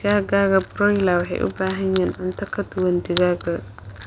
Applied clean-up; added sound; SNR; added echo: none; Crushing; 18 dB; none.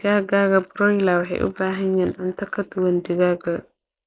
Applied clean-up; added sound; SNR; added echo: neural mask model Resemble Enhance denoiser.